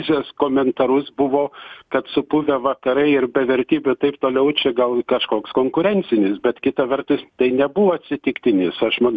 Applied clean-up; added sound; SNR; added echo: none; none; none; none.